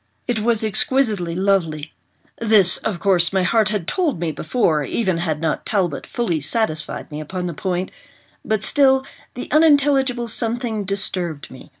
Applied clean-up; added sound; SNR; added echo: none; none; none; none.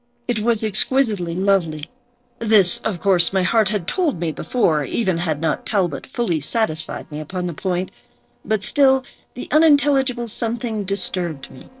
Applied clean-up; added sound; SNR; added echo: neural separator model SepFormer DNS4.